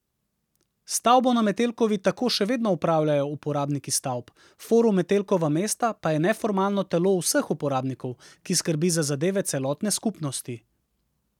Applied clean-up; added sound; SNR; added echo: none; none; none; none.